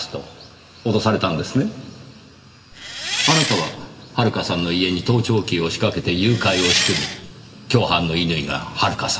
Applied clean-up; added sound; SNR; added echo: none; Engine; 2 dB; reverberation time 1.7 s.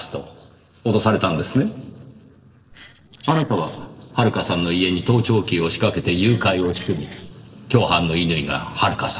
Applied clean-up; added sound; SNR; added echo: neural separator model SepFormer DNS4.